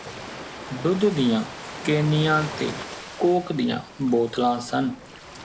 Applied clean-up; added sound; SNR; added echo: none; Ocean; 13 dB; none.